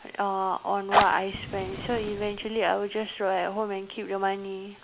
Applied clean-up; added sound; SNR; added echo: none; Fire; 5 dB; none.